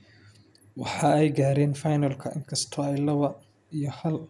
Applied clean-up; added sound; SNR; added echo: none; none; none; none.